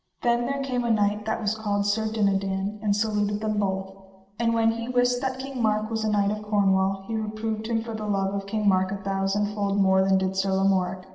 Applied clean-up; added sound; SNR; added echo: none; none; none; reverberation time 1.2 s.